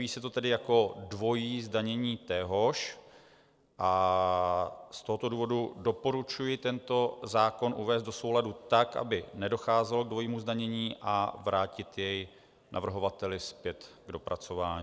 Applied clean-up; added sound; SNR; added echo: none; none; none; none.